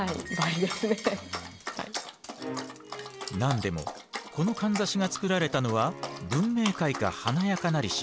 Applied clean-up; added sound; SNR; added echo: none; Dog; 10 dB; none.